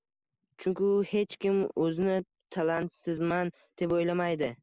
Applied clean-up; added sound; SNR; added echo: neural mask model Resemble Enhance denoiser.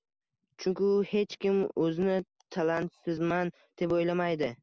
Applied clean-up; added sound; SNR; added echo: none; none; none; none.